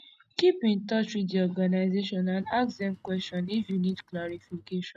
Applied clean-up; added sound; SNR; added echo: neural mask model RNNoise.